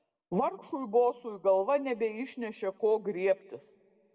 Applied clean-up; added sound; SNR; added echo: none; none; none; reverberation time 1.3 s.